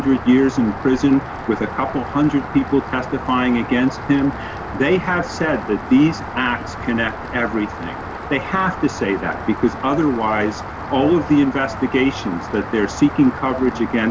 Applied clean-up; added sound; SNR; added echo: none; Rain; 10 dB; none.